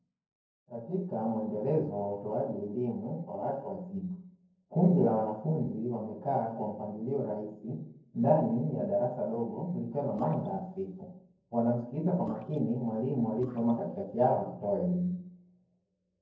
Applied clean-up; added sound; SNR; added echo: neural separator model SepFormer DNS4.